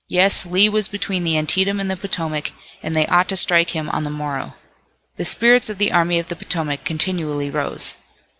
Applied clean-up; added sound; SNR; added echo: none; none; none; none.